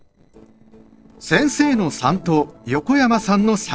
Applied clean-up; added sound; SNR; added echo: neural separator model SepFormer DNS4.